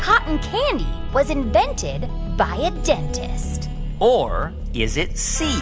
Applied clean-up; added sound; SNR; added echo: none; none; none; none.